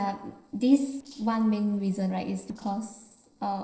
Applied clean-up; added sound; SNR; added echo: neural separator model SepFormer DNS4.